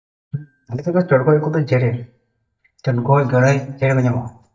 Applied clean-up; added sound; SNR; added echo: neural mask model DeepFilterNet 3.